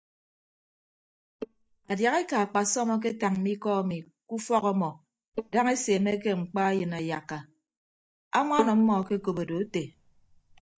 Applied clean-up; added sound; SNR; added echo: neural mask model DeepFilterNet 3.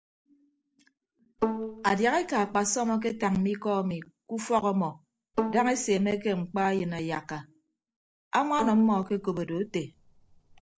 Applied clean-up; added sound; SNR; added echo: neural separator model SepFormer DNS4.